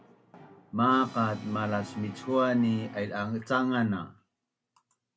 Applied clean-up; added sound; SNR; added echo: none; Brass instrument; 19 dB; none.